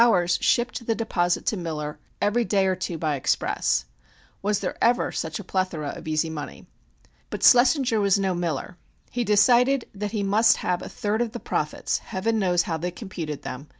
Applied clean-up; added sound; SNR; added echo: none; none; none; none.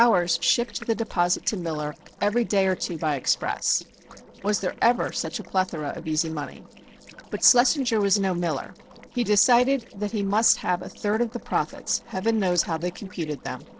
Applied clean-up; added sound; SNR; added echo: neural separator model SepFormer DNS4.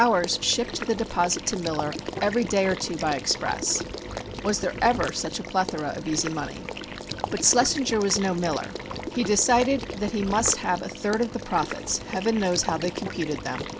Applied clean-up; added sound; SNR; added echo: none; Water / Liquid; 8 dB; none.